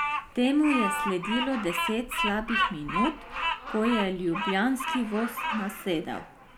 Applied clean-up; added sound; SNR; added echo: none; Bird vocalization, bird call, bird song; 3 dB; none.